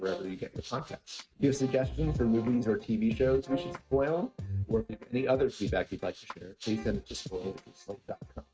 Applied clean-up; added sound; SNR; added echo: neural mask model RNNoise.